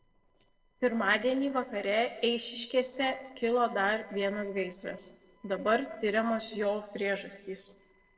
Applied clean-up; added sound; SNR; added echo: neural separator model SepFormer DNS4.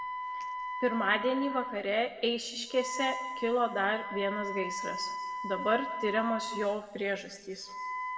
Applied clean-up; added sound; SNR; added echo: none; Wind instrument, woodwind instrument; 6 dB; reverberation time 1.3 s.